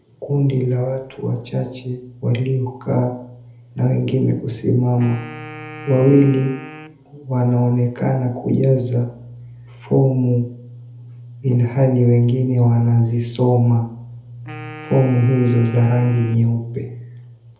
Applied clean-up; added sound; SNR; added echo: none; Wind instrument, woodwind instrument; 18 dB; reverberation time 0.7 s.